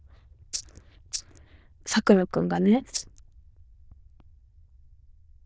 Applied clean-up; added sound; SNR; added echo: neural diffusion model UNIVERSE++.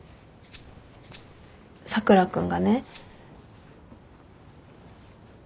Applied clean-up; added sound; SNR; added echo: none; Rattle (instrument); 10 dB; none.